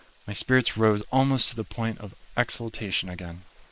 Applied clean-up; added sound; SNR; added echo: neural mask model Resemble Enhance denoiser.